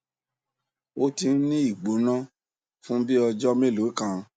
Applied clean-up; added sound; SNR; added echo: none; none; none; none.